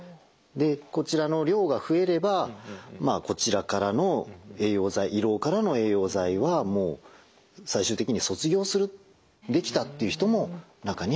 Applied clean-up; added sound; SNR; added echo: none; none; none; none.